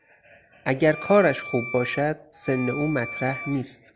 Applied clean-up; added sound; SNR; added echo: none; Wind instrument, woodwind instrument; 12 dB; none.